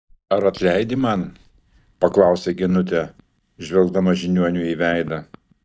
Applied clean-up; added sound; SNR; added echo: neural mask model DeepFilterNet 3.